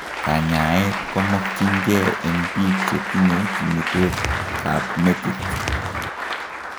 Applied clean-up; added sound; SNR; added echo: none; Walk, footsteps + Applause; 3 dB; none.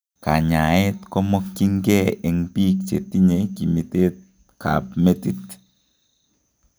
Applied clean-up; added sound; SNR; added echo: none; none; none; none.